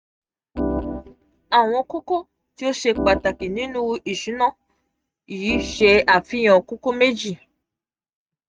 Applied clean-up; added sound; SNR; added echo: neural mask model RNNoise.